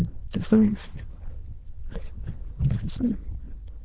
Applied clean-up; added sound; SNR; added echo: neural diffusion model UNIVERSE++.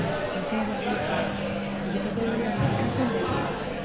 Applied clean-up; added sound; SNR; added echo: none; Microwave oven; -5 dB; none.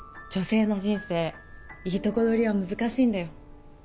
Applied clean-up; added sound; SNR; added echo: none; none; none; none.